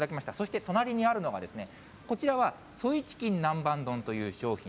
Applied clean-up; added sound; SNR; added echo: none; none; none; none.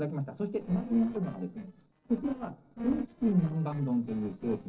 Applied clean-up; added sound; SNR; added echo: neural separator model SepFormer DNS4.